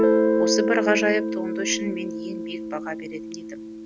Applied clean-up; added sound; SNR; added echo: none; Guitar; -4 dB; none.